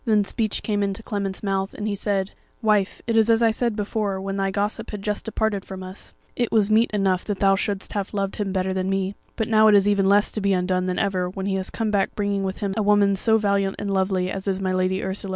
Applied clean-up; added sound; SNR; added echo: none; none; none; none.